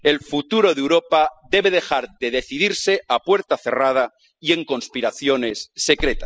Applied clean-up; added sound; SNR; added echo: classical method spectral subtraction.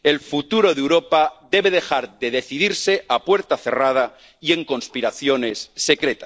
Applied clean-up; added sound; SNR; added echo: neural separator model SepFormer DNS4.